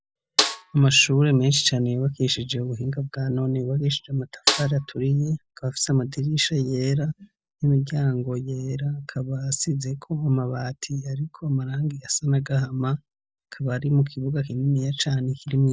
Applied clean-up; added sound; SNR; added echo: none; Snare drum; 4 dB; none.